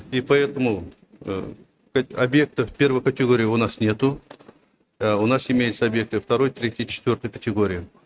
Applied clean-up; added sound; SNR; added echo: neural mask model RNNoise.